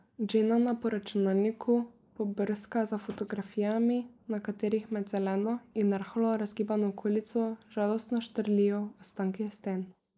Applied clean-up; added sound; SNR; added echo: neural mask model Resemble Enhance denoiser.